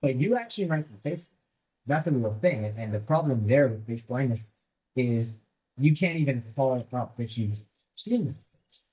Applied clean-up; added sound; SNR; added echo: neural mask model DeepFilterNet 3.